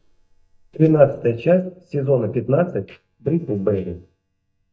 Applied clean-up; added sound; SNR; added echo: neural mask model DeepFilterNet 3.